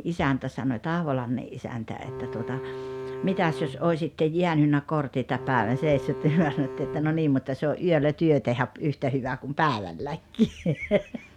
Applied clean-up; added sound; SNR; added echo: none; Bowed string instrument; 11 dB; none.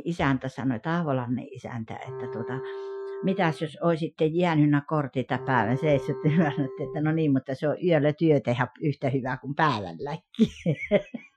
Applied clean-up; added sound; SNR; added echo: classical method Wiener filter.